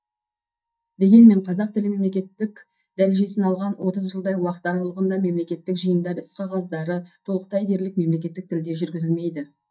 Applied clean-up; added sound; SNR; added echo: neural mask model DeepFilterNet 3.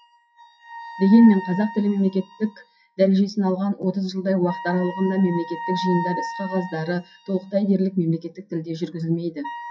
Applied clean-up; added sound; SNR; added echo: classical method WPE with log-MMSE.